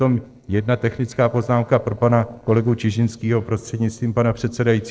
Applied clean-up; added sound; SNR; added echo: neural separator model SepFormer DNS4.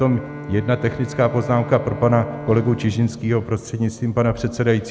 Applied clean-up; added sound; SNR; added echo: none; Bowed string instrument; 14 dB; none.